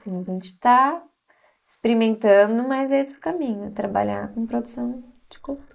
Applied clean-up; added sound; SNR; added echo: neural mask model Resemble Enhance denoiser.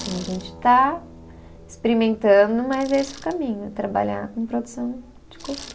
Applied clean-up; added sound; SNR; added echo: none; Acoustic guitar + Bicycle; 19 dB; none.